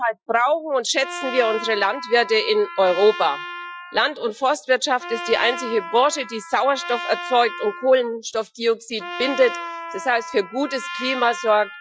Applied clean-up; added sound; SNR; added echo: classical method Wiener filter.